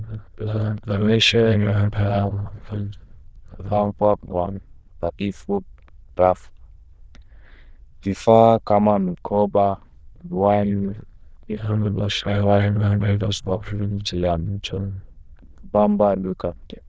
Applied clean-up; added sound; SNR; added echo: neural diffusion model UNIVERSE++.